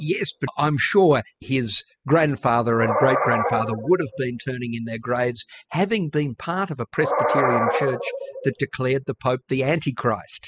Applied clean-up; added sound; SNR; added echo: classical method spectral subtraction.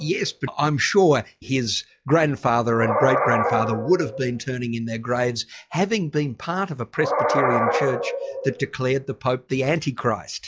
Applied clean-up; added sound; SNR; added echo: classical method log-MMSE.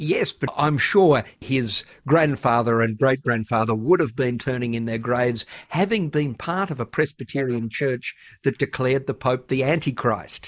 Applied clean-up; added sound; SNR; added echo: neural mask model Resemble Enhance denoiser.